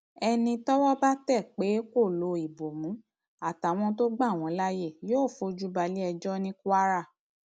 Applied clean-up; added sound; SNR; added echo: none; none; none; none.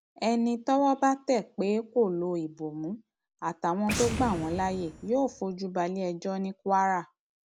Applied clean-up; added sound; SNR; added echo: none; Boom; 11 dB; none.